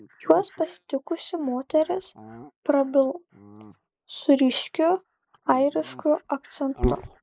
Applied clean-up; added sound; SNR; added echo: neural mask model Resemble Enhance denoiser.